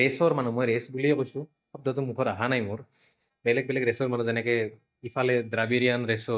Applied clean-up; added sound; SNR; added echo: neural mask model DeepFilterNet 3.